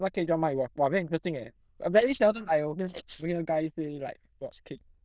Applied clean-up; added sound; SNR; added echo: neural diffusion model UNIVERSE++.